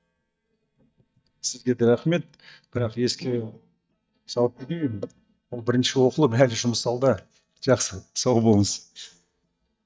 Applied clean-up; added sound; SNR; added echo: neural mask model DeepFilterNet 3.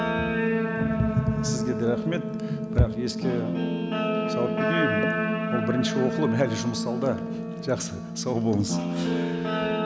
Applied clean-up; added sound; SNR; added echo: none; Guitar; -2 dB; none.